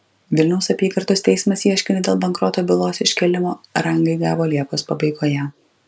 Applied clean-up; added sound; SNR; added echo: none; none; none; none.